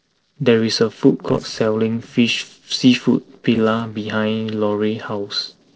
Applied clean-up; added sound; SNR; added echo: neural separator model SepFormer DNS4.